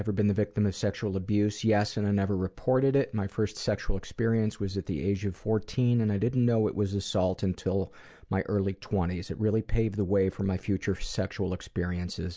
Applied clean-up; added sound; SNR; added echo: none; none; none; none.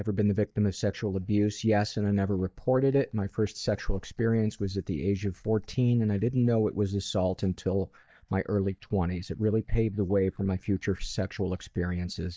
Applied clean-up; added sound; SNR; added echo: neural mask model DeepFilterNet 3.